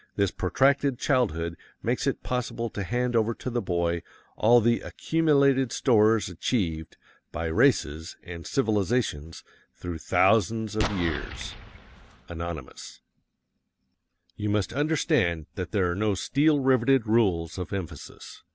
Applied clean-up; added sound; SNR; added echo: none; Explosion; 8 dB; none.